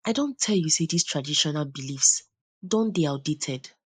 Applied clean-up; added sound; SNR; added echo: neural mask model Resemble Enhance denoiser.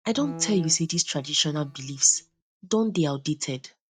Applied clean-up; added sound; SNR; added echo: neural mask model DeepFilterNet 3.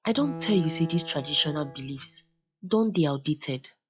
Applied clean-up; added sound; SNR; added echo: classical method log-MMSE.